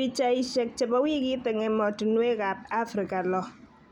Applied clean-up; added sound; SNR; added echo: none; none; none; none.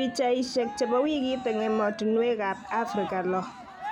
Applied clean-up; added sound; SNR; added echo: none; Cheering; 12 dB; none.